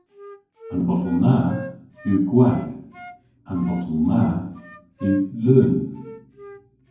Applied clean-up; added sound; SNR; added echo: none; Wind instrument, woodwind instrument; 20 dB; reverberation time 0.9 s.